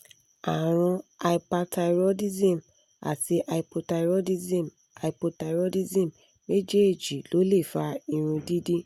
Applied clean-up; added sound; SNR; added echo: none; none; none; none.